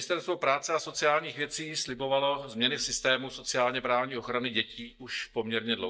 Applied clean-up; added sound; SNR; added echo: neural mask model DeepFilterNet 3.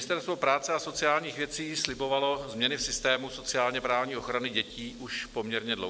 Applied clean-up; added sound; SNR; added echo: none; none; none; none.